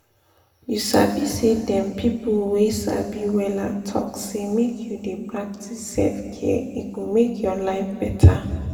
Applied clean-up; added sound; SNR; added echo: none; none; none; reverberation time 2.0 s.